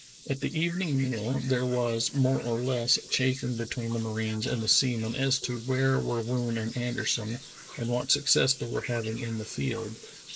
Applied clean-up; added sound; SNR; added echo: neural mask model Resemble Enhance denoiser.